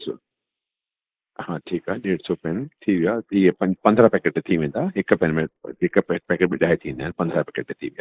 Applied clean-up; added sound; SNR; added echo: neural mask model Resemble Enhance denoiser.